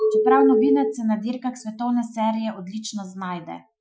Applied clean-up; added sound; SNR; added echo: classical method Wiener filter.